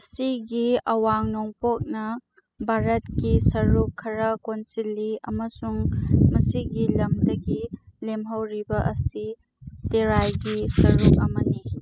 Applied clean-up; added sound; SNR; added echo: classical method spectral subtraction.